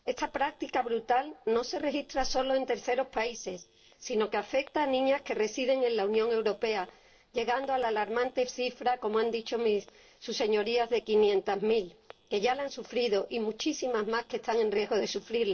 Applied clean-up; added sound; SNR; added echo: neural separator model SepFormer DNS4.